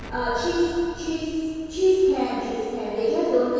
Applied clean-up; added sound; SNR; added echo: none; Explosion; 18 dB; reverberation time 2.2 s.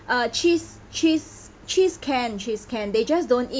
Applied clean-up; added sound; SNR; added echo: none; none; none; none.